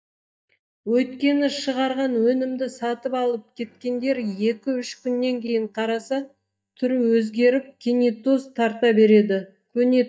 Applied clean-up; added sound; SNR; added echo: neural mask model DeepFilterNet 3.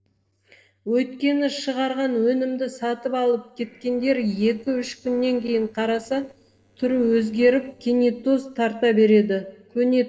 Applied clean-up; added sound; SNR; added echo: neural separator model SepFormer DNS4.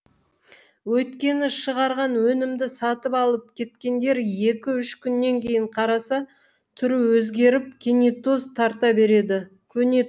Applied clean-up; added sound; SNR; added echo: none; none; none; none.